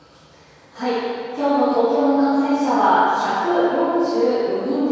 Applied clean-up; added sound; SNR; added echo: none; none; none; reverberation time 2.2 s.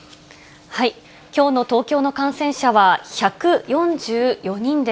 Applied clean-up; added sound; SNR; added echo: none; none; none; none.